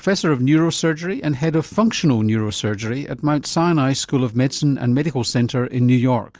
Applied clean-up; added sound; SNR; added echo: none; none; none; none.